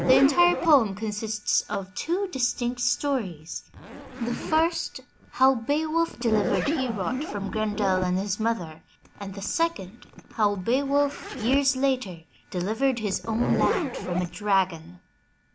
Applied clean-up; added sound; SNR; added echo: none; Zipper (clothing); 8 dB; none.